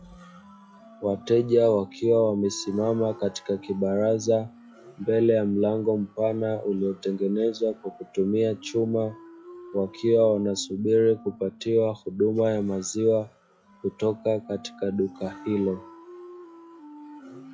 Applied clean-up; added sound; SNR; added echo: classical method log-MMSE.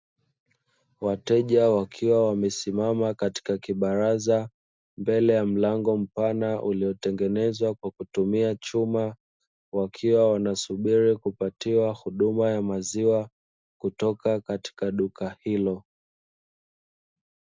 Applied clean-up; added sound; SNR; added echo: none; none; none; none.